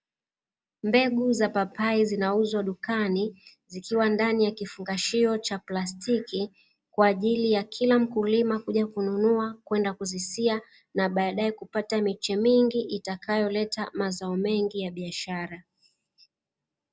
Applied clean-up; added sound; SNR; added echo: none; none; none; none.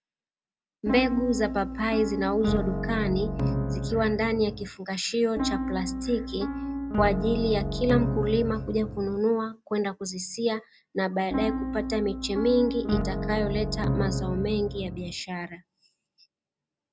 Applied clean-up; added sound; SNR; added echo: none; Piano; 2 dB; none.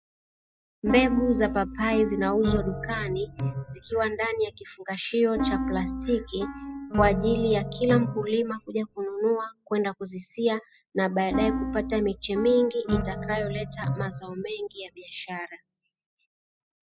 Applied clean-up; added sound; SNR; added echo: classical method spectral subtraction.